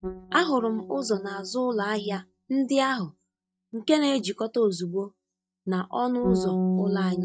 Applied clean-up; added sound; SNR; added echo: neural mask model DeepFilterNet 3.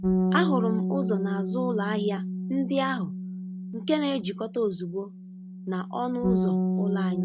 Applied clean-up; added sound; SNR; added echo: none; Bass guitar; -1 dB; none.